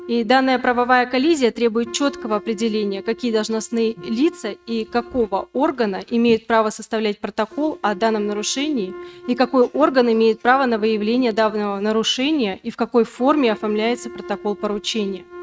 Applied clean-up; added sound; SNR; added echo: neural mask model RNNoise.